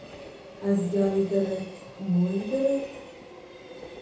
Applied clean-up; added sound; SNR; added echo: none; Train; 15 dB; reverberation time 0.6 s.